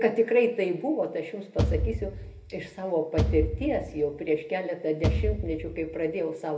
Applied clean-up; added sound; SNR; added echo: none; Bass drum / Thump, thud; 2 dB; reverberation time 0.3 s.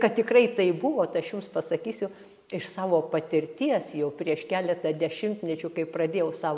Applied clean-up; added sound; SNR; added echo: none; none; none; none.